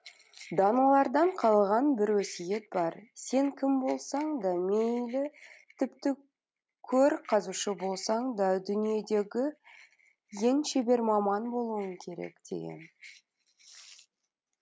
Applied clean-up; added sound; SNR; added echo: none; none; none; none.